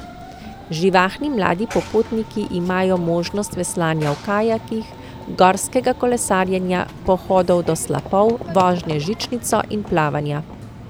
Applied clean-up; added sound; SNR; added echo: none; Run / Train; 15 dB; none.